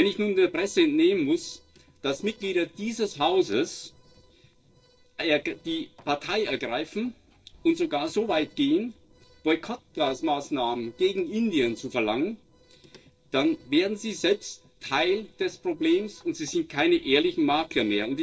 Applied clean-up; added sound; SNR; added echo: neural separator model SepFormer DNS4.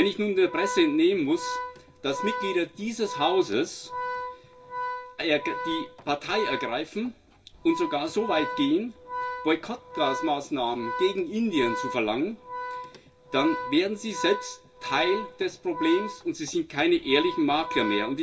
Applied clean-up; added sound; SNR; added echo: none; Organ; 8 dB; reverberation time 0.2 s.